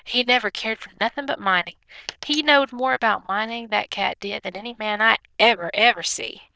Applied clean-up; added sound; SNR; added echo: neural diffusion model UNIVERSE++.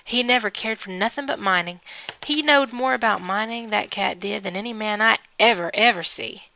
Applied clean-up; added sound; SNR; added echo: none; Coin (dropping); 20 dB; none.